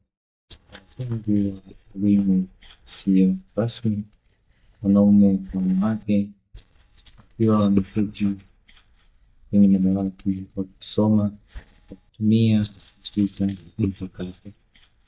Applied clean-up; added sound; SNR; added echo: neural mask model DeepFilterNet 3.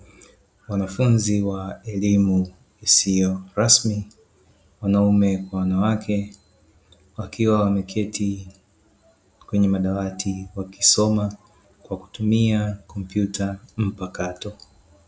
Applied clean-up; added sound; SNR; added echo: none; none; none; none.